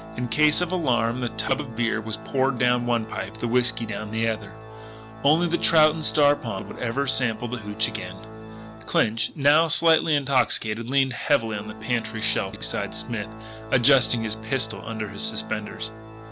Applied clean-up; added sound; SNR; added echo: none; Organ; 13 dB; none.